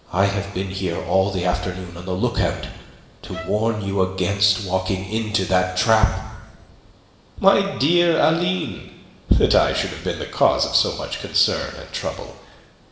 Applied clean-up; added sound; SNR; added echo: none; Bowed string instrument; 16 dB; reverberation time 1.2 s.